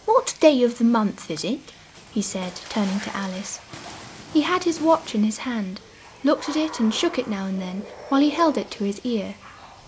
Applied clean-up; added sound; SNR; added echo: none; Water / Splash, splatter; 17 dB; none.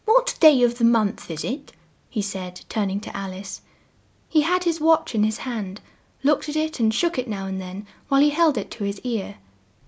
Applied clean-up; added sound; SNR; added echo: none; none; none; none.